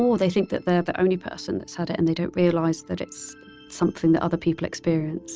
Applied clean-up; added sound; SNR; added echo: none; none; none; none.